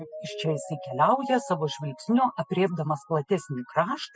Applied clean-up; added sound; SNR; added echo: classical method spectral subtraction.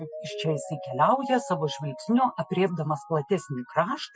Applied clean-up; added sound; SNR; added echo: classical method Wiener filter.